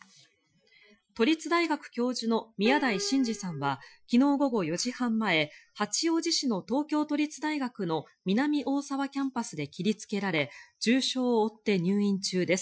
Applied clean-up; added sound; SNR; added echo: classical method Wiener filter.